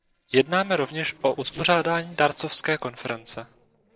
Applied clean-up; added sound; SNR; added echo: neural separator model SepFormer DNS4.